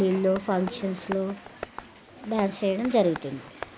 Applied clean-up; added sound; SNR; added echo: none; Tap; 15 dB; none.